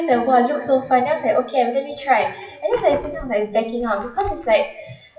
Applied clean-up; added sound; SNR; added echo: classical method WPE with log-MMSE.